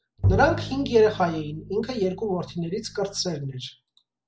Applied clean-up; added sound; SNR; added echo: none; Bowed string instrument; 6 dB; none.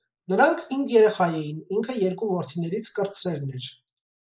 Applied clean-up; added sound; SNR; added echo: neural mask model Resemble Enhance denoiser.